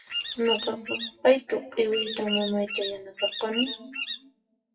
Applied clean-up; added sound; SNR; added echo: classical method WPE with log-MMSE.